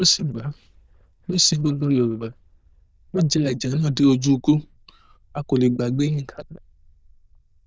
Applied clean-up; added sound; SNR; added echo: neural diffusion model UNIVERSE++.